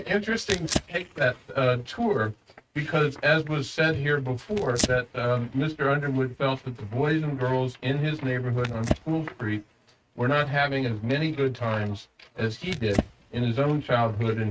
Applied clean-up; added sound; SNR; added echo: neural mask model RNNoise.